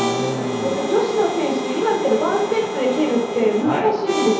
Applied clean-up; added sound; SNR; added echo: none; Harmonica; 7 dB; reverberation time 0.8 s.